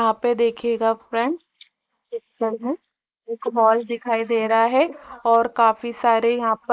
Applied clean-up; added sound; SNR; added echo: neural mask model Resemble Enhance denoiser.